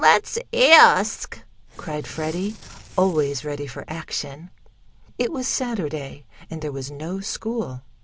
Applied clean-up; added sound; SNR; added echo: none; Tearing; 19 dB; none.